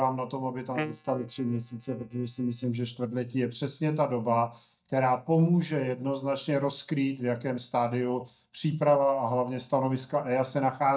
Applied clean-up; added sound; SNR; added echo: neural mask model DeepFilterNet 3.